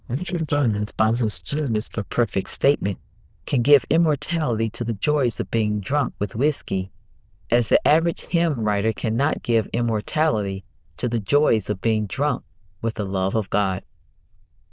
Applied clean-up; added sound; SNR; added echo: neural diffusion model UNIVERSE++.